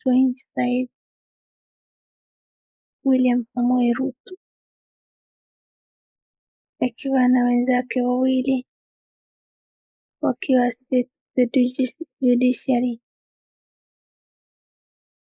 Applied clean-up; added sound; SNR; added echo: neural mask model Resemble Enhance denoiser.